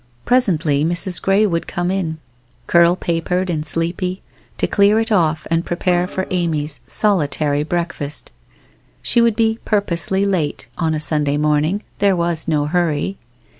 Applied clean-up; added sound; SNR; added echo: none; Organ; 17 dB; none.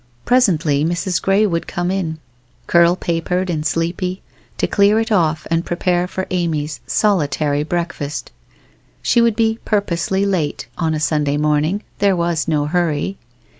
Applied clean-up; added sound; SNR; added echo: none; none; none; none.